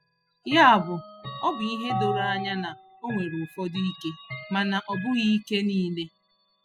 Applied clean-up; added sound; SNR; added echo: classical method spectral subtraction.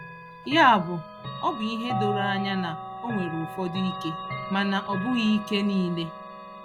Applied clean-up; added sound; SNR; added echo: none; Chime / Clock; 8 dB; none.